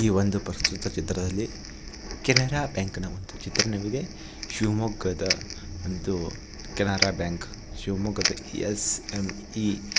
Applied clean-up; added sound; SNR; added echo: none; Crackle; 5 dB; none.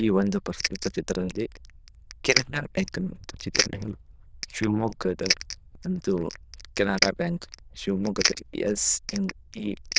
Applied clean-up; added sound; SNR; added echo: neural diffusion model UNIVERSE++.